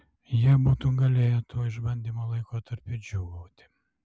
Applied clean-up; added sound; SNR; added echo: none; none; none; none.